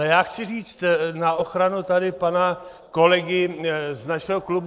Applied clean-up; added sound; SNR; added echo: neural separator model SepFormer DNS4.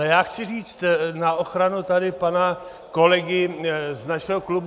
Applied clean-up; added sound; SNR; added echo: none; none; none; none.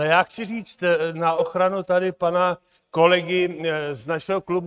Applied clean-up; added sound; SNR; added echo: neural mask model RNNoise.